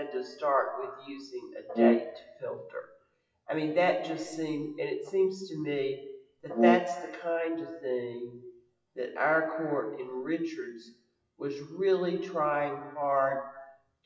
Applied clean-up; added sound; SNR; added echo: classical method WPE with log-MMSE.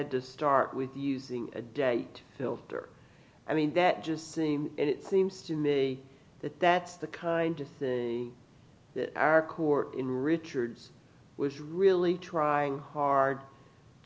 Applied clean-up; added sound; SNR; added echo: none; none; none; none.